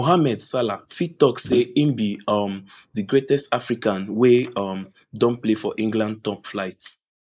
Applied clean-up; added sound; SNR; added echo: neural mask model Resemble Enhance denoiser.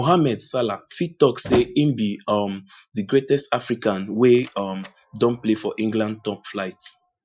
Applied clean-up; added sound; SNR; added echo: classical method Wiener filter.